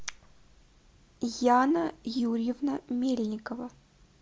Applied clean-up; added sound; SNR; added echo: none; none; none; none.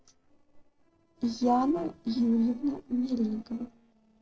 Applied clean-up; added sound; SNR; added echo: neural separator model SepFormer DNS4.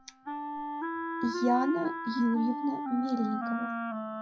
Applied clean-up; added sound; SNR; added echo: classical method WPE with log-MMSE.